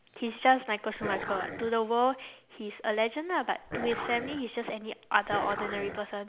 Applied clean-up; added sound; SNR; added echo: none; Dog; 7 dB; none.